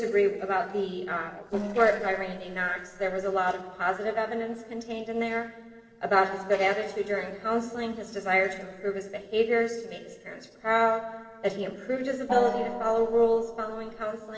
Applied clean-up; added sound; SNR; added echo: neural separator model SepFormer DNS4.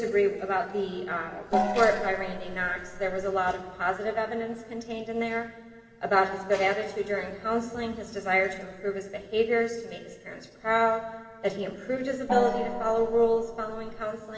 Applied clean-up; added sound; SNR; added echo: none; Gong; 3 dB; reverberation time 2.0 s.